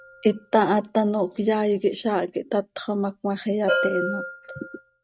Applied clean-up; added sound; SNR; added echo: neural mask model RNNoise.